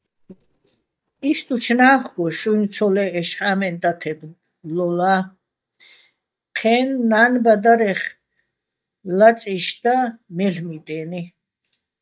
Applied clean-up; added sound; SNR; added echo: neural mask model DeepFilterNet 3.